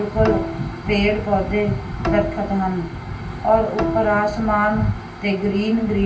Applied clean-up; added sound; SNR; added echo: none; Bowed string instrument; 10 dB; reverberation time 0.3 s.